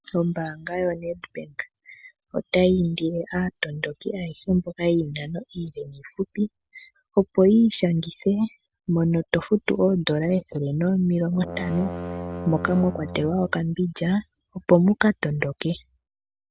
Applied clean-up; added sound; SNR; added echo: none; Brass instrument; 10 dB; none.